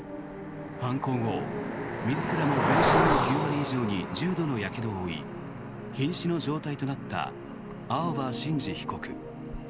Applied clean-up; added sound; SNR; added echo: none; Cricket; 1 dB; none.